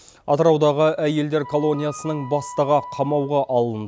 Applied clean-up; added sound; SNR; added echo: none; Wind instrument, woodwind instrument; 17 dB; none.